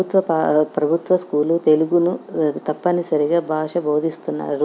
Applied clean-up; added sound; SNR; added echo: none; none; none; none.